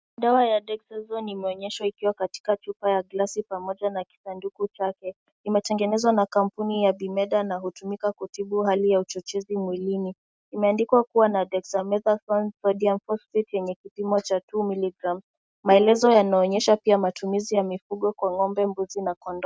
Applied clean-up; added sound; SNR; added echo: neural mask model RNNoise.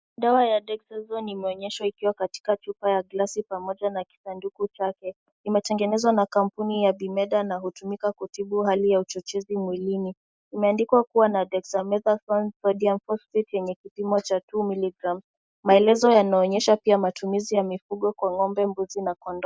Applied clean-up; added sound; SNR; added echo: neural mask model Resemble Enhance denoiser.